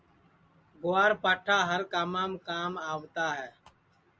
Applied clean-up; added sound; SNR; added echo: none; none; none; none.